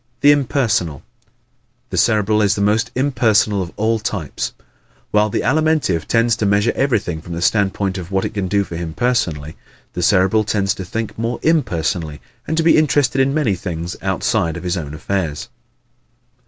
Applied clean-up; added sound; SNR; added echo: none; none; none; none.